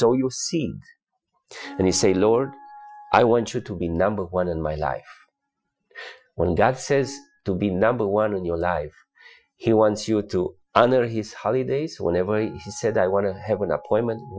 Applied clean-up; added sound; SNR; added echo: classical method Wiener filter.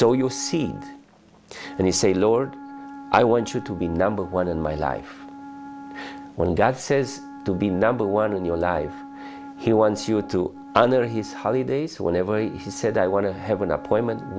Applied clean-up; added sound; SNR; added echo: none; Wind instrument, woodwind instrument; 15 dB; none.